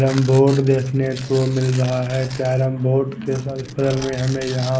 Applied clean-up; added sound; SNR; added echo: none; Tearing; 18 dB; none.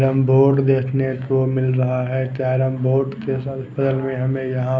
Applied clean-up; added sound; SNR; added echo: none; none; none; none.